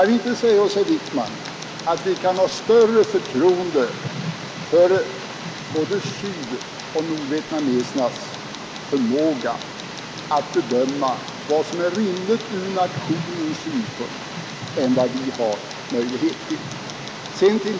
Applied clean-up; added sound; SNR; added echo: none; Tick; 10 dB; none.